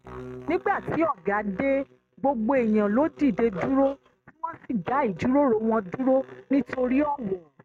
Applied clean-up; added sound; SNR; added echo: neural mask model RNNoise.